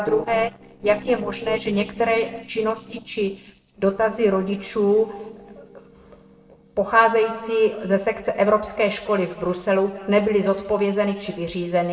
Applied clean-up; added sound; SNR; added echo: neural separator model SepFormer DNS4.